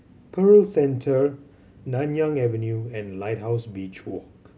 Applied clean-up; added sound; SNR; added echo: none; none; none; none.